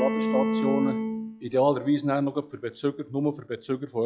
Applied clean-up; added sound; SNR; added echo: classical method log-MMSE.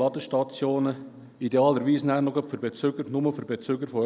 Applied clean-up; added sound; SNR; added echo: none; none; none; none.